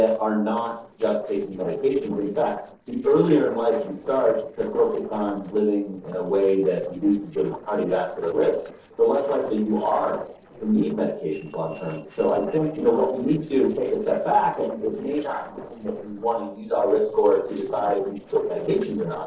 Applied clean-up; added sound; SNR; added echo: neural separator model SepFormer DNS4.